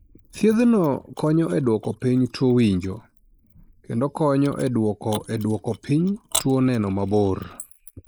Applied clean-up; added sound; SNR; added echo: neural mask model Resemble Enhance denoiser.